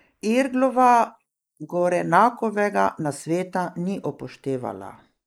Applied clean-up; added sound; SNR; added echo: neural mask model Resemble Enhance denoiser.